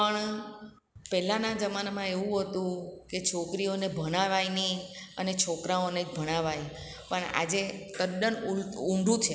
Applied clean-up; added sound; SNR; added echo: none; none; none; none.